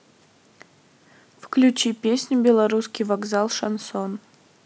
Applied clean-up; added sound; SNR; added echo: none; none; none; none.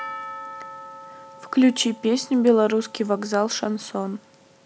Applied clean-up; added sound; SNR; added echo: none; Percussion; 17 dB; none.